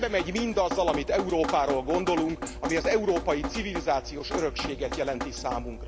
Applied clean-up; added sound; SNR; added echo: none; Drip; 7 dB; none.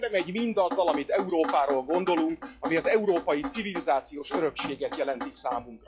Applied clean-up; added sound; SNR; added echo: classical method log-MMSE.